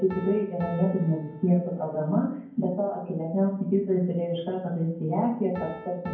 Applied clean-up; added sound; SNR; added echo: none; Piano; 20 dB; reverberation time 0.9 s.